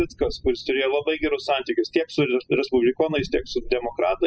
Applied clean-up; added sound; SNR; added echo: classical method spectral subtraction.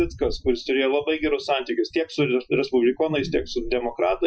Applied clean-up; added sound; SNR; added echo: classical method Wiener filter.